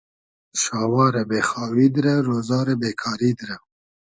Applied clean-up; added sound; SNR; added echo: none; none; none; none.